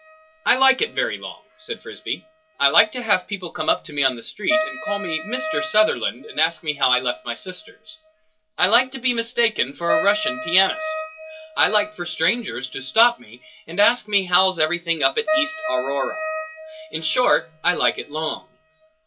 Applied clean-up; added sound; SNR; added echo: classical method WPE with log-MMSE.